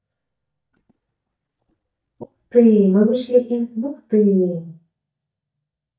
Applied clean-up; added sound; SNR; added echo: neural mask model DeepFilterNet 3.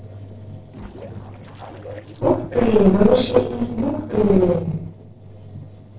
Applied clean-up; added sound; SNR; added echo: neural separator model SepFormer DNS4.